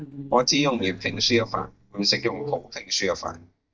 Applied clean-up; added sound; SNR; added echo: neural mask model DeepFilterNet 3.